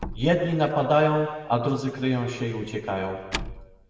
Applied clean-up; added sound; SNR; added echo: none; Slam; 14 dB; reverberation time 1.3 s.